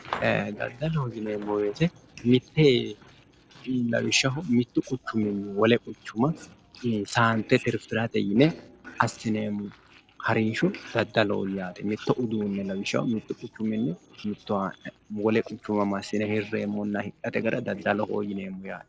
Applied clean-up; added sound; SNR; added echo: neural separator model SepFormer DNS4.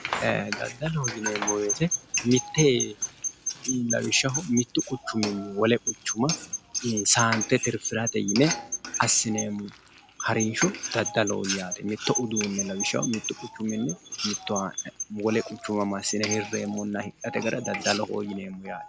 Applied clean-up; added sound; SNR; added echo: none; Frying (food); 12 dB; none.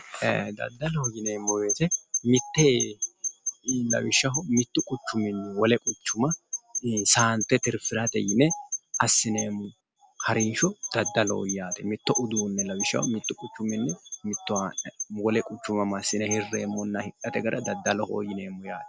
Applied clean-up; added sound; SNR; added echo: none; none; none; none.